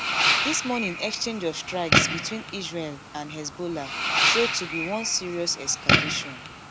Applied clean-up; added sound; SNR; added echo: none; Fireworks; -3 dB; none.